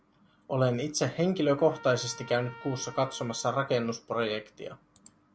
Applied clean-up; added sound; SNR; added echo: none; Trumpet; 19 dB; none.